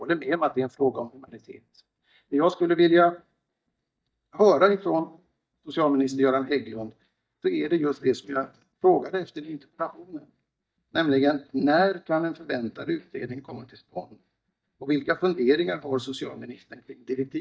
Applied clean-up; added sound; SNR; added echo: neural mask model DeepFilterNet 3.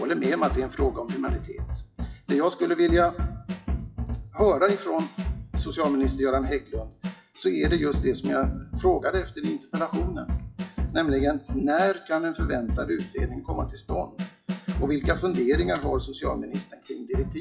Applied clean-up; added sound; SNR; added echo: classical method WPE with log-MMSE.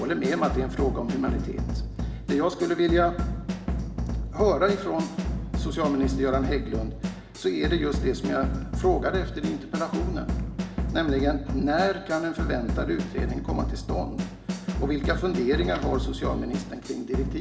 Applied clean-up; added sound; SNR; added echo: none; Drum / Drum kit; 2 dB; reverberation time 1.0 s.